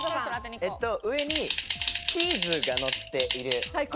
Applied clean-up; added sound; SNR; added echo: none; Typing; -5 dB; none.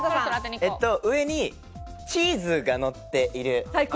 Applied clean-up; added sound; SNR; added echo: none; none; none; none.